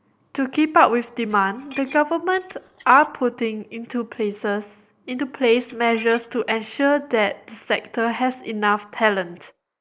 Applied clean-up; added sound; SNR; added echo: neural mask model Resemble Enhance denoiser.